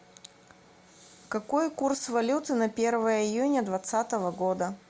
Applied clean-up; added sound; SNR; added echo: none; none; none; none.